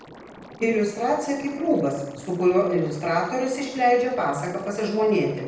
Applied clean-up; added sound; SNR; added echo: none; Liquid; 19 dB; reverberation time 0.9 s.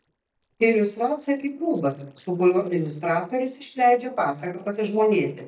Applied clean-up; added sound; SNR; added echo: neural mask model DeepFilterNet 3.